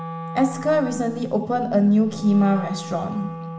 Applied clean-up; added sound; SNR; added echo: none; Wind instrument, woodwind instrument; 11 dB; reverberation time 0.9 s.